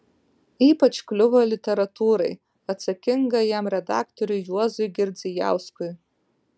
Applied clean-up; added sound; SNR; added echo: none; none; none; none.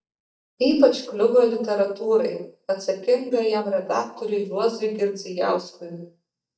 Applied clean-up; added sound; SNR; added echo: neural mask model DeepFilterNet 3.